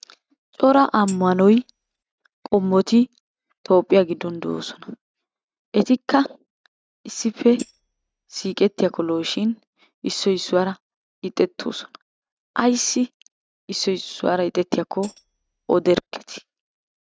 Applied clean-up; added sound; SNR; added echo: neural mask model RNNoise.